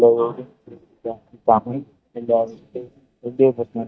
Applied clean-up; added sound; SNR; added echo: neural mask model DeepFilterNet 3.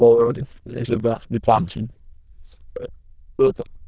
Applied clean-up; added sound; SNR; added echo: neural diffusion model UNIVERSE++.